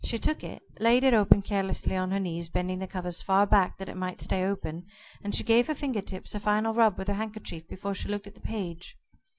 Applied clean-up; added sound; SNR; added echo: none; none; none; none.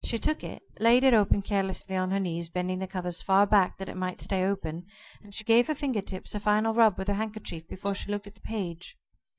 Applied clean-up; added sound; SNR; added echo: neural mask model DeepFilterNet 3.